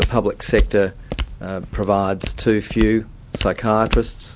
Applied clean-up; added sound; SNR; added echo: none; Walk, footsteps; 5 dB; none.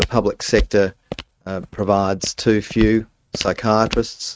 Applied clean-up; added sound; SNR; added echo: neural mask model RNNoise.